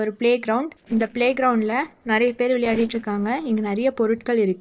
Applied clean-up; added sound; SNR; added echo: neural separator model SepFormer DNS4.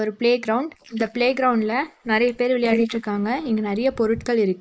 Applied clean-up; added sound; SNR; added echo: neural mask model Resemble Enhance denoiser.